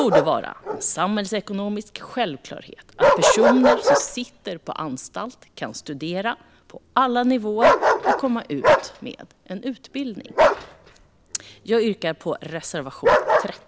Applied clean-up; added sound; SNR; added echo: none; Bark; -2 dB; none.